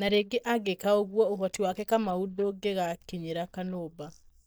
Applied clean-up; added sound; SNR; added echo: neural mask model DeepFilterNet 3.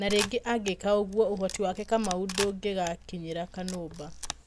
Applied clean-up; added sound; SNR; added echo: none; Camera; 10 dB; none.